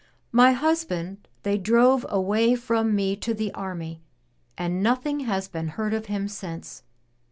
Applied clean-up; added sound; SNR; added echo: none; none; none; none.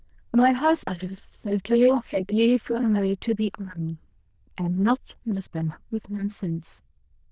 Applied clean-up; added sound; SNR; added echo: neural diffusion model UNIVERSE++.